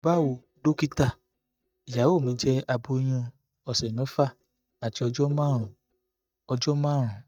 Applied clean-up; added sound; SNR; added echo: neural mask model DeepFilterNet 3.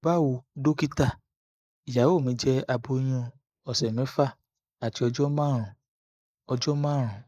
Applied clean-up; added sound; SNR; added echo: neural mask model Resemble Enhance denoiser.